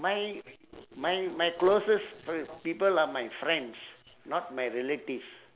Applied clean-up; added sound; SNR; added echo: none; none; none; none.